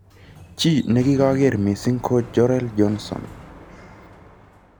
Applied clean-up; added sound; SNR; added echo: none; Sliding door; 17 dB; none.